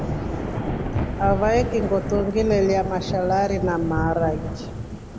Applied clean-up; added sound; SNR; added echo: none; Thunder / Rain; 4 dB; none.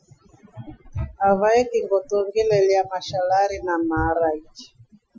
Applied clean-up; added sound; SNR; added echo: classical method Wiener filter.